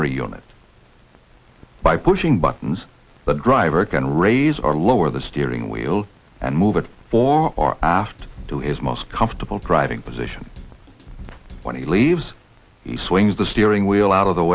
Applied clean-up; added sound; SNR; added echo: none; Drum kit; 18 dB; none.